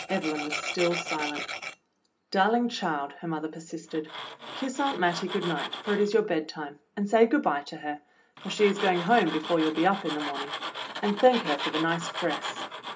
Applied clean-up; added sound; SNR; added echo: none; Tools; 9 dB; reverberation time 0.3 s.